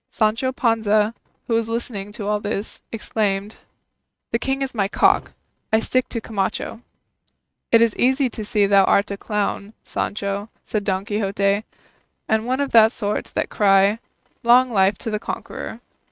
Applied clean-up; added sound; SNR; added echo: neural mask model RNNoise.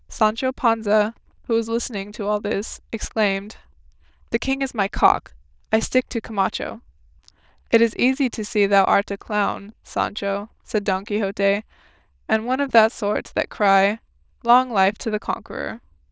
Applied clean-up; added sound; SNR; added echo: neural diffusion model UNIVERSE++.